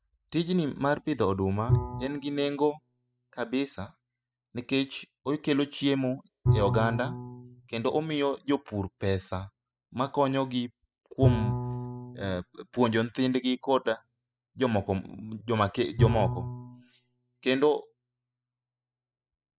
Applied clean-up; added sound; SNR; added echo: classical method spectral subtraction.